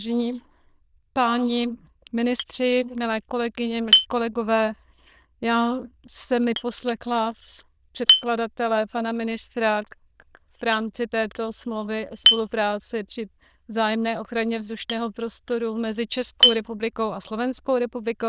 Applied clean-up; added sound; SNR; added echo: neural diffusion model UNIVERSE++.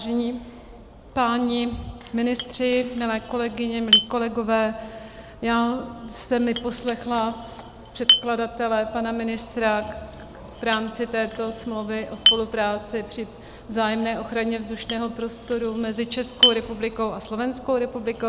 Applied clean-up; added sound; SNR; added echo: none; Chink, clink; 4 dB; none.